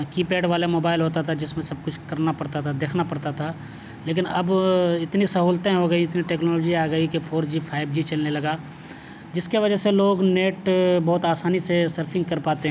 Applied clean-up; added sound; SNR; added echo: none; none; none; none.